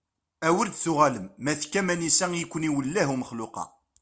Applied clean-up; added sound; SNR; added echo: none; none; none; none.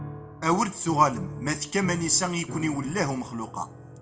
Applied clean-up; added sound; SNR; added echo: none; Piano; 12 dB; reverberation time 0.7 s.